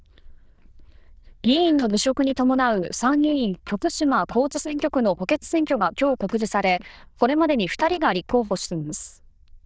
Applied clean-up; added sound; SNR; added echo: neural diffusion model UNIVERSE++.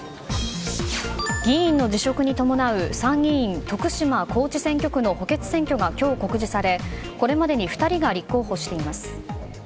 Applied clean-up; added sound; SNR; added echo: none; Microwave oven; 16 dB; none.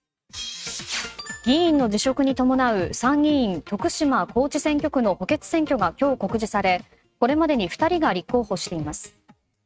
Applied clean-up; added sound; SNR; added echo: neural mask model RNNoise.